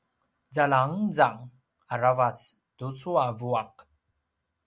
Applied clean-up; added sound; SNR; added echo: none; none; none; none.